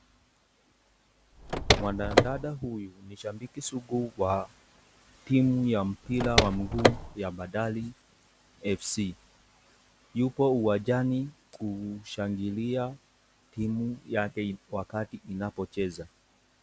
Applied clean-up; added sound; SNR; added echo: none; Car; -5 dB; none.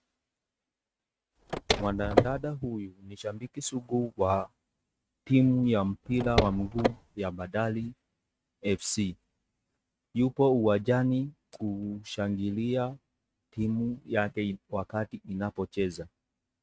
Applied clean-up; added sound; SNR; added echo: neural mask model RNNoise.